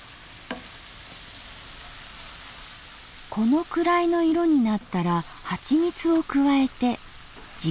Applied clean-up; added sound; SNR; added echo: none; none; none; none.